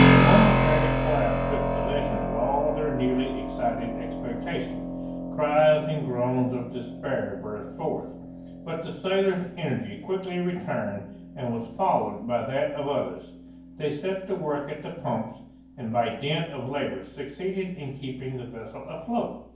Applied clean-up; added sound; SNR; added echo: none; Keyboard (musical); 1 dB; reverberation time 0.9 s.